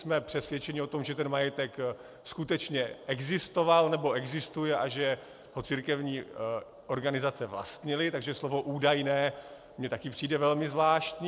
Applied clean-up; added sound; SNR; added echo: none; none; none; none.